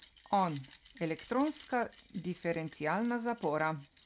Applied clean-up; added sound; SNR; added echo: none; Keys jangling; -3 dB; none.